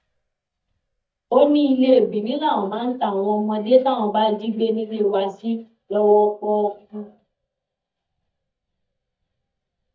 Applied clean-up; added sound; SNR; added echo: neural mask model DeepFilterNet 3.